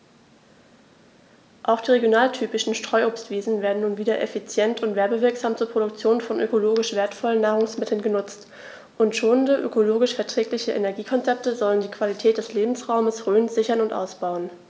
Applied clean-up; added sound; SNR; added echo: none; none; none; none.